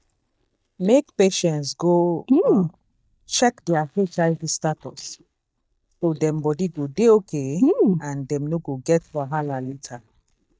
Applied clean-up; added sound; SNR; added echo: neural mask model DeepFilterNet 3.